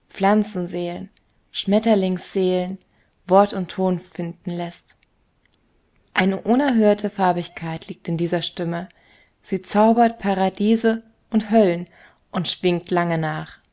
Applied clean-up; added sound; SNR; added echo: none; none; none; none.